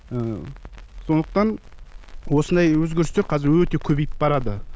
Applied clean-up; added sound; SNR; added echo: none; Crackle; 10 dB; none.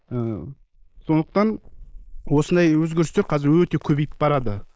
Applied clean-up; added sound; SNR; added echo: neural mask model Resemble Enhance denoiser.